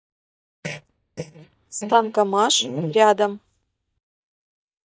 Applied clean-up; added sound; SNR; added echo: neural mask model DeepFilterNet 3.